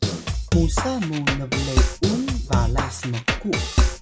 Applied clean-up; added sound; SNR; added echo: none; Drum kit; -5 dB; none.